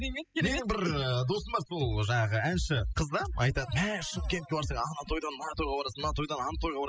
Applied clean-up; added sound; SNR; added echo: classical method spectral subtraction.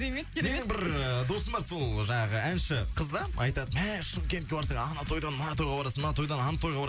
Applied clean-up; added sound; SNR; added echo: none; none; none; none.